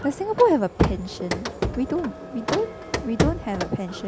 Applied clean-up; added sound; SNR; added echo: none; Printer; 4 dB; none.